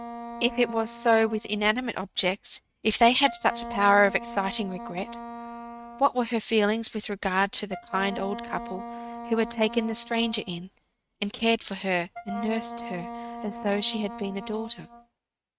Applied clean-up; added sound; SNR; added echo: neural mask model RNNoise.